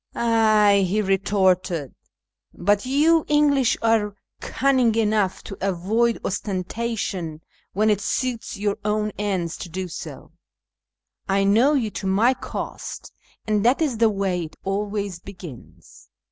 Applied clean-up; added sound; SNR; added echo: none; none; none; none.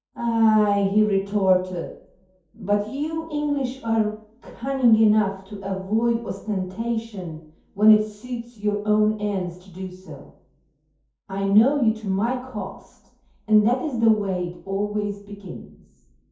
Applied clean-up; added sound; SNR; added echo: none; none; none; reverberation time 0.6 s.